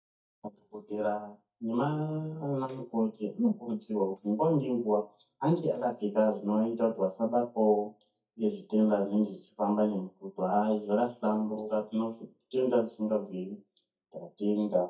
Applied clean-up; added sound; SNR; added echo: neural mask model DeepFilterNet 3.